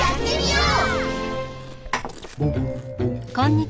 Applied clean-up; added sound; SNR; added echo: none; Chewing, mastication; 15 dB; none.